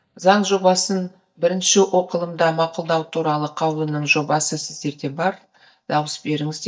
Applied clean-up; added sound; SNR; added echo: neural mask model DeepFilterNet 3.